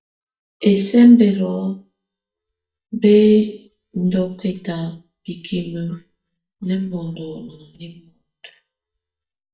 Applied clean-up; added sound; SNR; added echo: neural mask model DeepFilterNet 3.